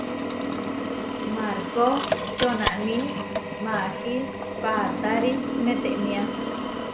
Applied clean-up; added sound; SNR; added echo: none; Drill; 0 dB; none.